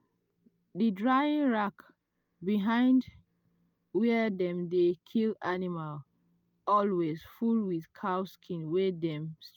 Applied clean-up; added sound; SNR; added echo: none; none; none; none.